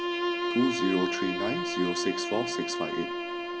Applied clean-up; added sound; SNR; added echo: none; Bowed string instrument; 0 dB; none.